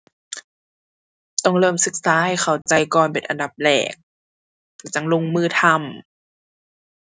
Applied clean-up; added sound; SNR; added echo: none; none; none; none.